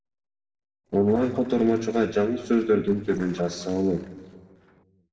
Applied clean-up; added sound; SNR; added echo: neural separator model SepFormer DNS4.